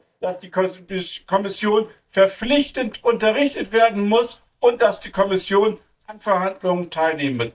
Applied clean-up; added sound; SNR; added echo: neural mask model DeepFilterNet 3.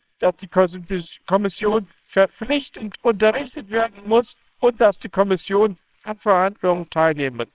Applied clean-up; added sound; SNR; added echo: neural separator model SepFormer WHAMR!.